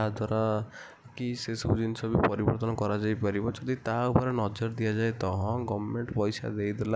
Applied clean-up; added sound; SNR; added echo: none; none; none; none.